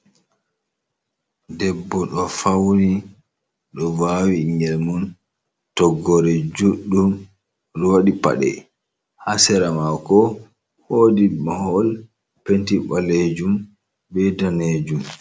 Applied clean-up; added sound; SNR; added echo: none; none; none; none.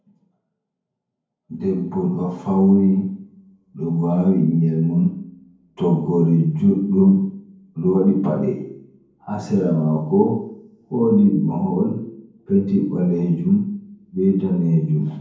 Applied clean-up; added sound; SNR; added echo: none; none; none; reverberation time 0.9 s.